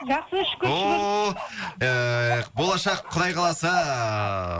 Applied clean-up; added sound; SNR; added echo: none; Bark; 12 dB; none.